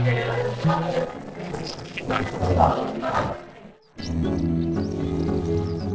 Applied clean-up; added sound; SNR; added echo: neural separator model SepFormer DNS4.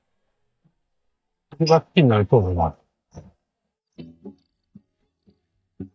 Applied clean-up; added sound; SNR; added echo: neural mask model DeepFilterNet 3.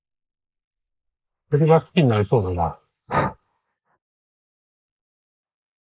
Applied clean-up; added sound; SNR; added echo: neural mask model Resemble Enhance denoiser.